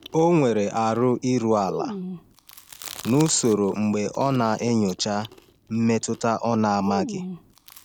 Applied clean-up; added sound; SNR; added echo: none; Chewing, mastication; 15 dB; none.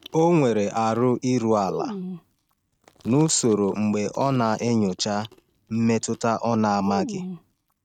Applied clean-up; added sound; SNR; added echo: neural mask model RNNoise.